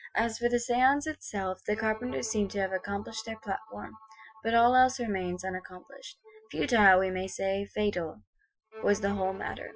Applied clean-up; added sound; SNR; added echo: classical method Wiener filter.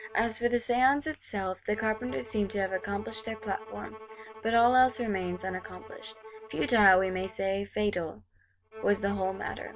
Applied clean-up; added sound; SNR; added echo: none; Bowed string instrument; 18 dB; none.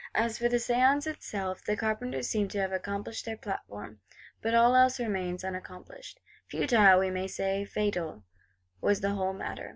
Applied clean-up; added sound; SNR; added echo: none; none; none; none.